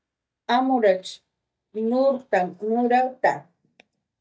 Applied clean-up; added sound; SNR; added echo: neural mask model DeepFilterNet 3.